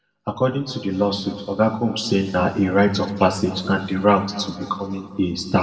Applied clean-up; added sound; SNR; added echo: none; none; none; reverberation time 1.8 s.